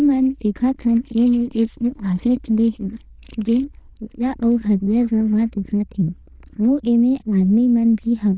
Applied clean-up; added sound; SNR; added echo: neural diffusion model UNIVERSE++.